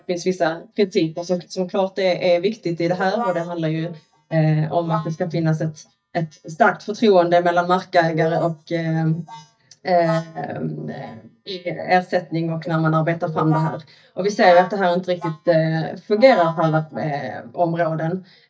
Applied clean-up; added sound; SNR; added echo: neural mask model DeepFilterNet 3.